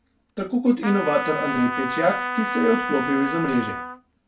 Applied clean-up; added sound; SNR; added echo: none; Trumpet; 5 dB; reverberation time 0.2 s.